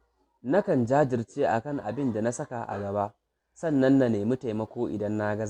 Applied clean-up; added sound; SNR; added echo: none; none; none; none.